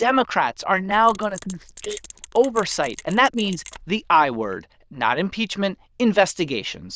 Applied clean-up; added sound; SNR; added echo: neural diffusion model UNIVERSE++.